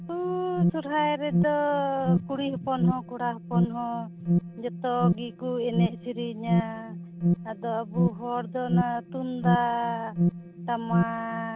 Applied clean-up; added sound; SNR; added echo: none; Alarm; -1 dB; none.